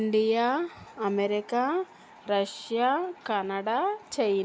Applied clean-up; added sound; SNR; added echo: none; none; none; none.